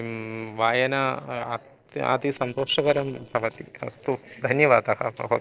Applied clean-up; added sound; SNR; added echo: neural separator model SepFormer DNS4.